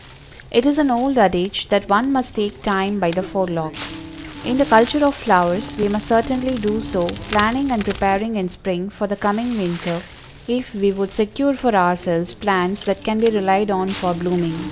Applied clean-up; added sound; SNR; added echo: none; Crackle; 14 dB; none.